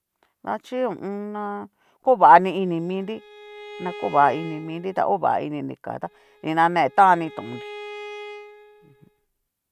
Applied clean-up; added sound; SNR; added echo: none; Bowed string instrument; 18 dB; none.